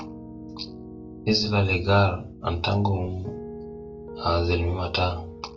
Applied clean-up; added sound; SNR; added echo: none; Piano; 14 dB; reverberation time 0.2 s.